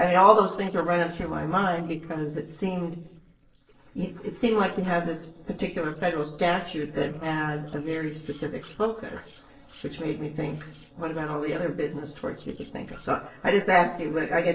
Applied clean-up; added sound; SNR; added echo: neural separator model SepFormer DNS4.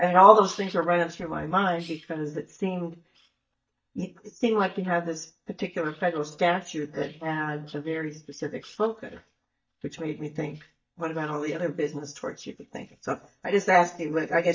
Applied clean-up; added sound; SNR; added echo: neural mask model DeepFilterNet 3.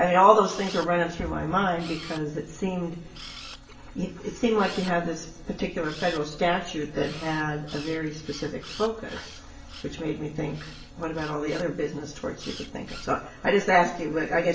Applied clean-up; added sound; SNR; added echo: none; Camera; 19 dB; reverberation time 0.8 s.